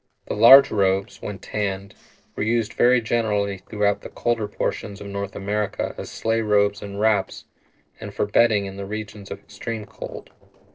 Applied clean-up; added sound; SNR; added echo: neural separator model SepFormer DNS4.